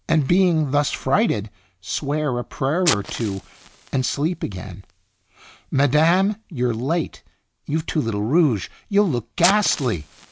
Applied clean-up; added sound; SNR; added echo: none; Fire; 14 dB; none.